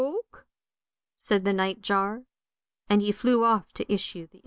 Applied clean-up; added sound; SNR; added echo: none; none; none; none.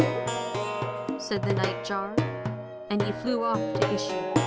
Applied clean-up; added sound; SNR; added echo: none; Plucked string instrument; -4 dB; none.